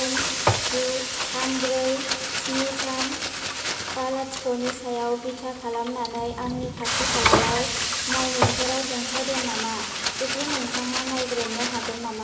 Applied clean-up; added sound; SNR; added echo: none; Frying (food); -2 dB; reverberation time 0.8 s.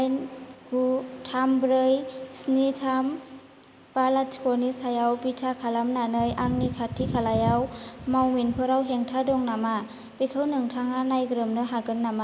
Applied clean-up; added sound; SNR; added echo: none; none; none; none.